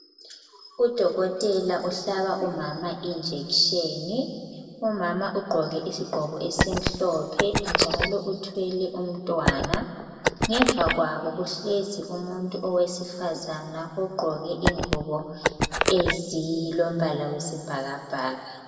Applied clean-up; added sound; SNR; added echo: none; Telephone; -1 dB; reverberation time 2.0 s.